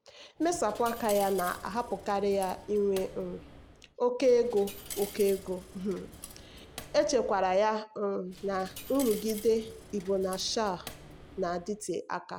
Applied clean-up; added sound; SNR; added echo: none; Coin (dropping); 16 dB; none.